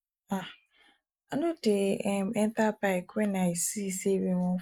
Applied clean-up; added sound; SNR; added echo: neural mask model Resemble Enhance denoiser.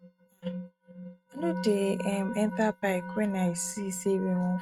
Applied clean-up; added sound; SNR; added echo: neural mask model RNNoise.